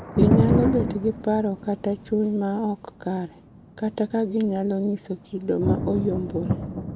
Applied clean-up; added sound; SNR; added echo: none; Thunder; 2 dB; none.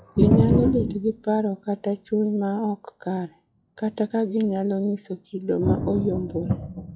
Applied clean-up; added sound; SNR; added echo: classical method log-MMSE.